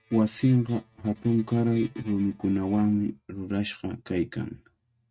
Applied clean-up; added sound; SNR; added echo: neural mask model RNNoise.